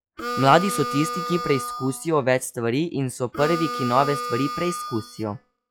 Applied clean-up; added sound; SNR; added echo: classical method log-MMSE.